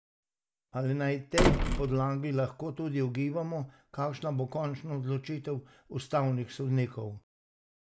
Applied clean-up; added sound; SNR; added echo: none; Slam; -2 dB; none.